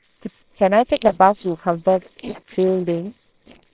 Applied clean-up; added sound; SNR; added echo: neural separator model SepFormer WHAMR!.